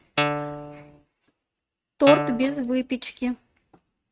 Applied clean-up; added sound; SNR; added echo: neural mask model RNNoise.